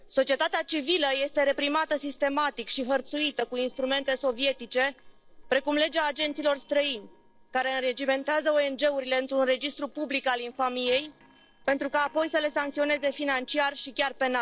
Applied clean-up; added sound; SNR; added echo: neural separator model SepFormer DNS4.